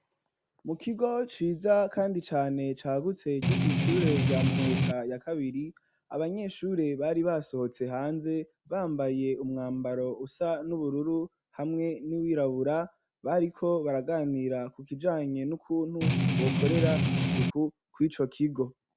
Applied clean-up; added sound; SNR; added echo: none; Strum; -4 dB; none.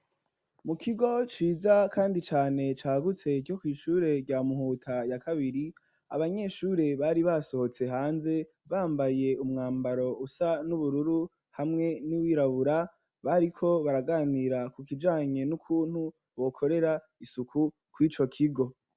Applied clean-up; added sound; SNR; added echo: none; none; none; none.